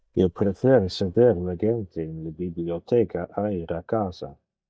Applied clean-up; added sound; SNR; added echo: neural mask model DeepFilterNet 3.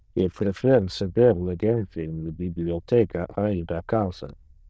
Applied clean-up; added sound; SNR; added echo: neural diffusion model UNIVERSE++.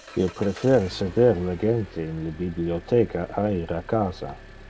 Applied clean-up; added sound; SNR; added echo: none; Engine; 19 dB; none.